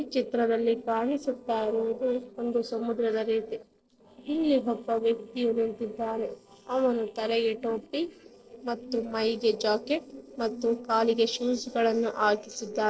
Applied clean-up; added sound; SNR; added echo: neural separator model SepFormer DNS4.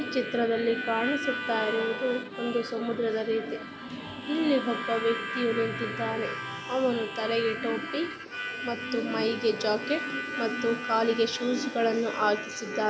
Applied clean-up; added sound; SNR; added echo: none; Harmonica; 8 dB; none.